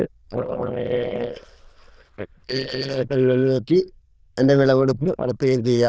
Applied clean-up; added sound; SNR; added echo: neural diffusion model UNIVERSE++.